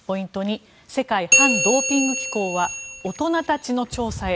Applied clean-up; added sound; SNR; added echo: none; Bell; -1 dB; none.